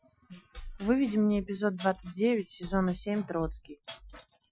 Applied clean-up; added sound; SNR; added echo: classical method Wiener filter.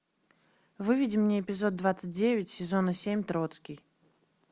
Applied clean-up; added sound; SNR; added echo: none; none; none; none.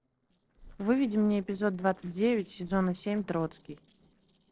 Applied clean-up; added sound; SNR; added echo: neural separator model SepFormer DNS4.